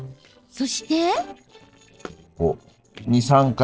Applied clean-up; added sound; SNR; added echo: neural separator model SepFormer DNS4.